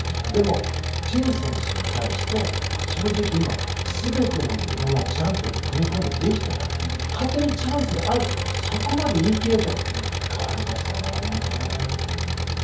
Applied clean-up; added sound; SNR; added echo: none; Engine; -1 dB; reverberation time 0.7 s.